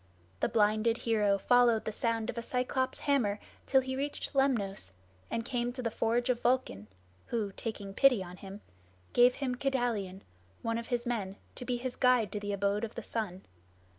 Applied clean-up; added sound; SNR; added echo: none; none; none; none.